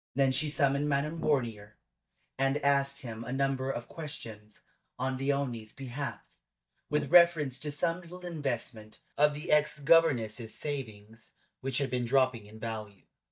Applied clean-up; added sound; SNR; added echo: neural mask model DeepFilterNet 3.